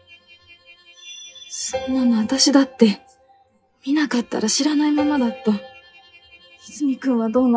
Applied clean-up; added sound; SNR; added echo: classical method WPE with log-MMSE.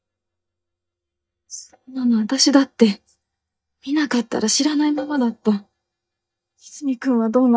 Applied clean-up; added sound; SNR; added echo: neural mask model DeepFilterNet 3.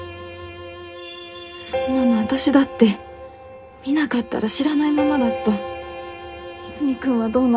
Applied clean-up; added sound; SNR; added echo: none; Bowed string instrument; 18 dB; reverberation time 0.3 s.